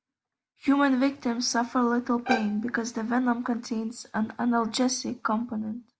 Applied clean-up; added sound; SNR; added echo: none; Bowed string instrument; 7 dB; none.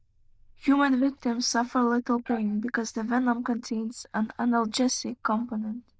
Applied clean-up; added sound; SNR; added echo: neural diffusion model UNIVERSE++.